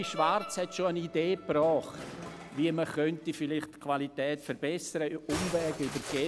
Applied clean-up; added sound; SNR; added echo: none; Musical instrument; 12 dB; none.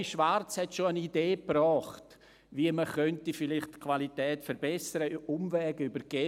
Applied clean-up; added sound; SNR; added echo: none; none; none; none.